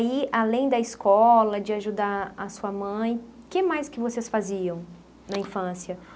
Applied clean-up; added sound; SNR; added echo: none; none; none; none.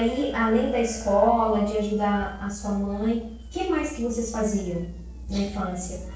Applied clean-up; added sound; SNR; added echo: neural separator model SepFormer DNS4.